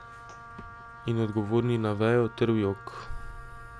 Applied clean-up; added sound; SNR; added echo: none; Wind instrument, woodwind instrument; 18 dB; none.